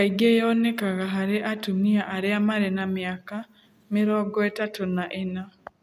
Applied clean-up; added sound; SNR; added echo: none; none; none; none.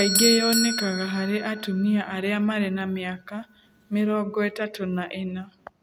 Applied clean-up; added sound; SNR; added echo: none; Bell / Doorbell; 6 dB; none.